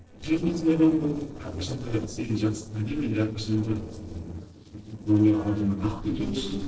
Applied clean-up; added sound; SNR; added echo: neural separator model SepFormer DNS4.